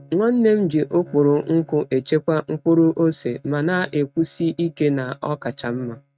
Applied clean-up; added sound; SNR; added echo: neural mask model RNNoise.